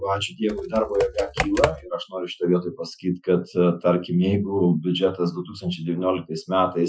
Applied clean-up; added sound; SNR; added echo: classical method Wiener filter.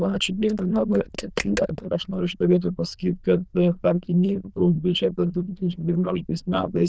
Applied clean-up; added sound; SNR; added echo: neural diffusion model UNIVERSE++.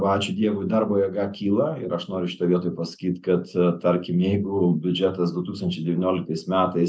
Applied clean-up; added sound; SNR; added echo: none; none; none; none.